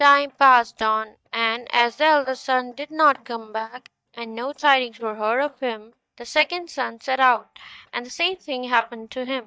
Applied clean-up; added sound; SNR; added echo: neural mask model DeepFilterNet 3.